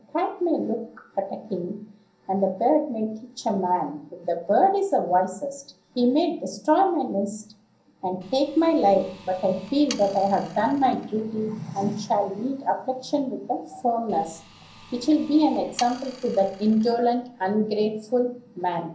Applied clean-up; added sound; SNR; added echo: none; Sawing; 20 dB; reverberation time 0.6 s.